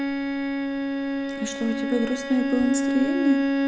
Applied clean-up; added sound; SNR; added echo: none; Bowed string instrument; -2 dB; none.